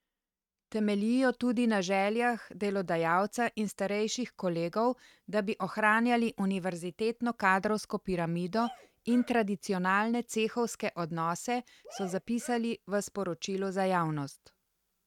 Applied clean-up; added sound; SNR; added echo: neural mask model RNNoise.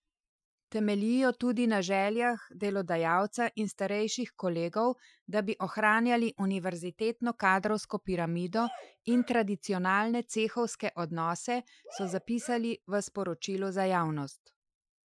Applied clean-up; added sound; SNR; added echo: classical method Wiener filter.